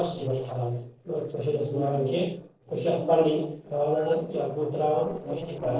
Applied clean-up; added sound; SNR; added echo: neural separator model SepFormer DNS4.